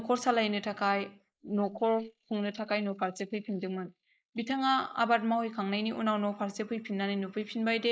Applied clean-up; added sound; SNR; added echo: neural mask model Resemble Enhance denoiser.